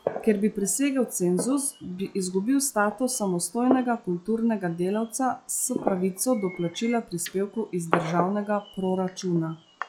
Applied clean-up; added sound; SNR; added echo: classical method log-MMSE.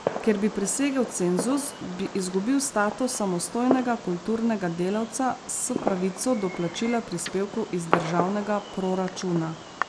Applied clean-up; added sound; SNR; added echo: none; Fireworks; 8 dB; none.